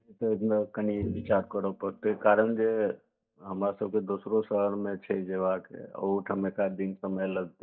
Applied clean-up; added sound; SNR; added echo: neural mask model DeepFilterNet 3.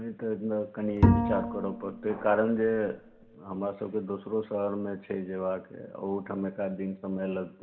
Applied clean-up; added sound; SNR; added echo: none; Bowed string instrument; -2 dB; reverberation time 2.5 s.